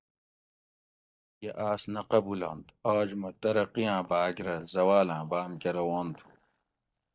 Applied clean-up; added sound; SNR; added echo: neural mask model DeepFilterNet 3.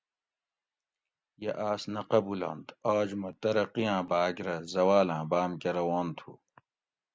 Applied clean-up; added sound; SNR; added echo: none; none; none; none.